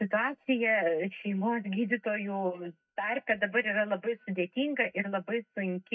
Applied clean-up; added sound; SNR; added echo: neural mask model DeepFilterNet 3.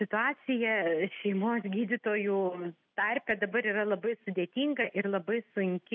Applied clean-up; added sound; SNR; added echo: none; none; none; none.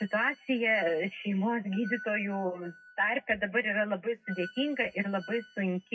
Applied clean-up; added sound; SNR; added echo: classical method WPE with log-MMSE.